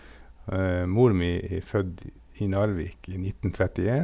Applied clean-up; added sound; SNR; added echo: none; none; none; none.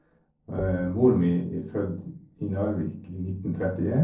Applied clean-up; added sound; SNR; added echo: neural separator model SepFormer DNS4.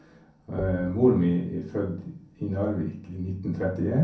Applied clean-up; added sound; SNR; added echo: none; Knock / Wood; 18 dB; reverberation time 0.5 s.